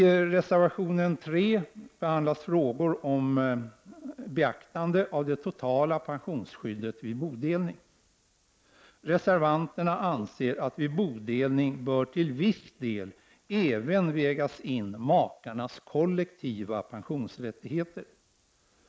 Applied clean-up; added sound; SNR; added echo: neural mask model Resemble Enhance denoiser.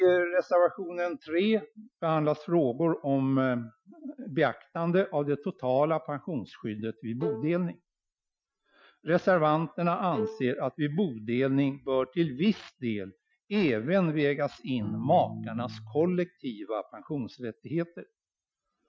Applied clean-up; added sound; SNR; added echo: classical method Wiener filter.